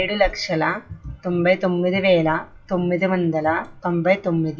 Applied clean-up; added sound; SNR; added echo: classical method WPE with log-MMSE.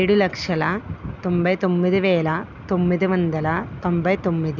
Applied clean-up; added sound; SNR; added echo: none; none; none; none.